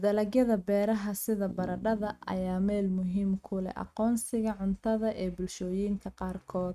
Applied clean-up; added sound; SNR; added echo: neural mask model RNNoise.